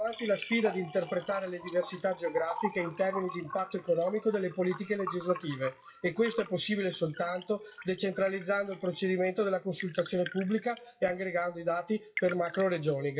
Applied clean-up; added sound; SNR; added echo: classical method WPE with log-MMSE.